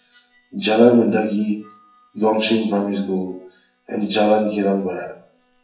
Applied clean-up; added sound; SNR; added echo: classical method WPE with log-MMSE.